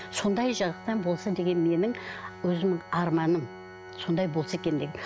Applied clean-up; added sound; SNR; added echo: none; Organ; 16 dB; none.